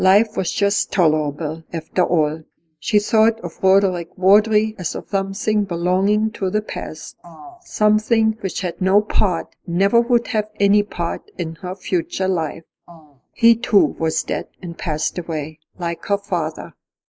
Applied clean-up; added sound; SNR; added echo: neural mask model Resemble Enhance denoiser.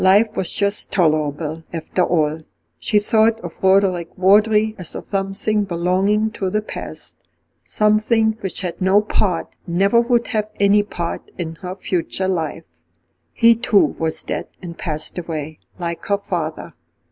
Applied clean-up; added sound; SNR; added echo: none; none; none; none.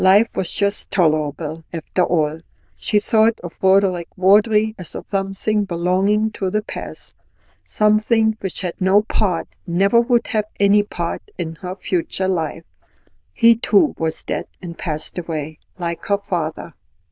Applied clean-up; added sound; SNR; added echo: neural diffusion model UNIVERSE++.